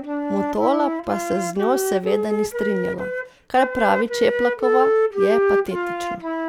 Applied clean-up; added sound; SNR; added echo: none; Wind instrument, woodwind instrument; -1 dB; none.